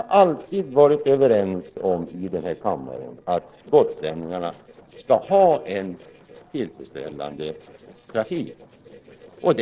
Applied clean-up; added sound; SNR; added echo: neural separator model SepFormer DNS4.